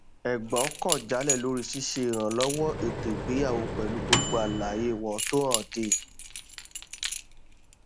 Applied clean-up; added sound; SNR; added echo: none; Microwave oven + Keys jangling; 1 dB; none.